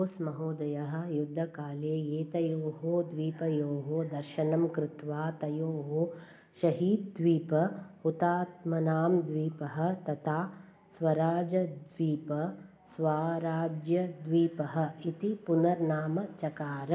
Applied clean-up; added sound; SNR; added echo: none; none; none; none.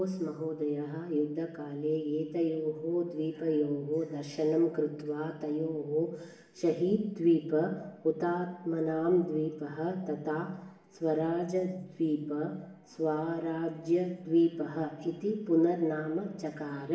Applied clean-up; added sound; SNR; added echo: none; none; none; reverberation time 0.8 s.